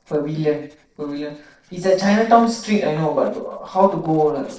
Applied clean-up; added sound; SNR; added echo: neural separator model SepFormer DNS4.